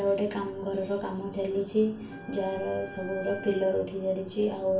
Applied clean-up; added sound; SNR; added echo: none; Wind instrument, woodwind instrument; 16 dB; reverberation time 0.4 s.